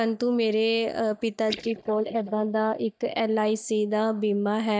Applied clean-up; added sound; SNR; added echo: neural mask model DeepFilterNet 3.